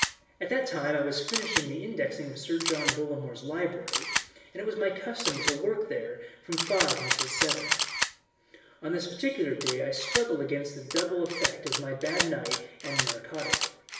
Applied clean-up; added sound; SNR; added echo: none; Camera; 1 dB; reverberation time 0.9 s.